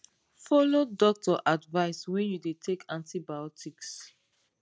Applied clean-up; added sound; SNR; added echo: none; none; none; none.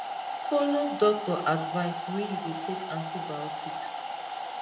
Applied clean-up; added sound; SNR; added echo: none; Domestic sounds, home sounds; 4 dB; reverberation time 0.8 s.